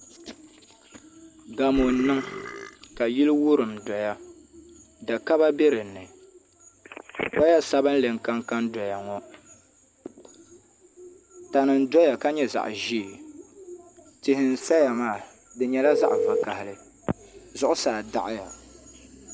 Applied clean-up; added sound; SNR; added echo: none; Burping, eructation + Telephone; 10 dB; none.